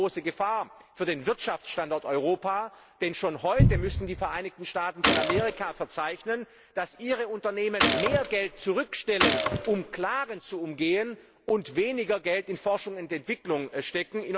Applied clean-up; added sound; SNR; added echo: none; Cupboard open or close + Gunshot, gunfire; -2 dB; none.